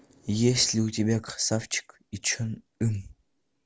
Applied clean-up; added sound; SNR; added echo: none; none; none; none.